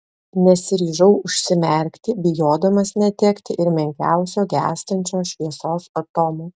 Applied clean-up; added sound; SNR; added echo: none; none; none; none.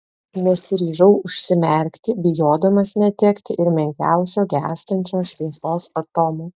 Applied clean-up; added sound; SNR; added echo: neural mask model DeepFilterNet 3.